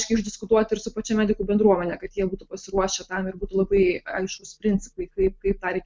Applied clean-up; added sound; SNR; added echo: none; none; none; none.